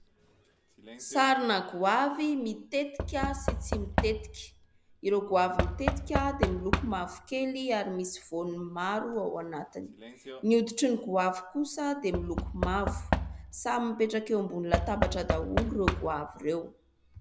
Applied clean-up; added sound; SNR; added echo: none; Knock / Wood; 4 dB; none.